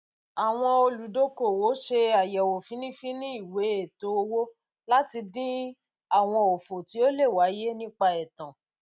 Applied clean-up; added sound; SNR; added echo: none; none; none; none.